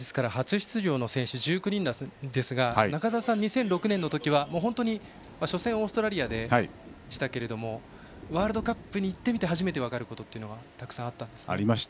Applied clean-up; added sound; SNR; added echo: none; Thunder; 19 dB; none.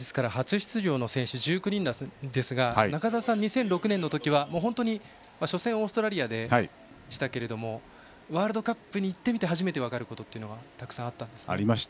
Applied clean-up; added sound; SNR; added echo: none; none; none; none.